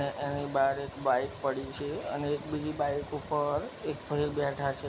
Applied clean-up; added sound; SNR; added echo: none; none; none; none.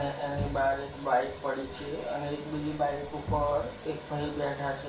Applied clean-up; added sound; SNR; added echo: none; Bowed string instrument; 9 dB; reverberation time 0.4 s.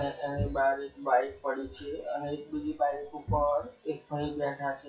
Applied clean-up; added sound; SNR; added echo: classical method WPE with log-MMSE.